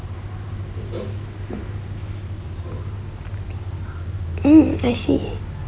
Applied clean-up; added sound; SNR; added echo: none; none; none; none.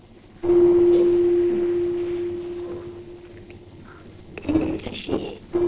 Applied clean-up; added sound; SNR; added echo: neural separator model SepFormer DNS4.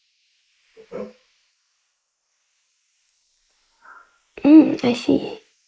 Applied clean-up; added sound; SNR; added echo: neural mask model Resemble Enhance denoiser.